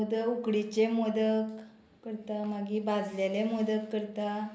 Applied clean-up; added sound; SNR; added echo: none; none; none; none.